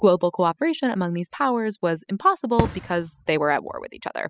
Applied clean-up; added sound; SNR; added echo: classical method spectral subtraction.